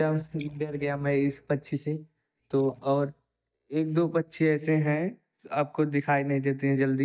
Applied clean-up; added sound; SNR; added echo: neural mask model DeepFilterNet 3.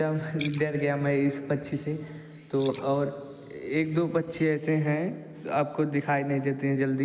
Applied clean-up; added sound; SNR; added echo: neural mask model Resemble Enhance denoiser.